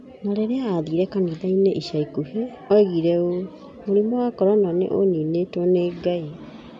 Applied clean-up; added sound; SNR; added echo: none; none; none; none.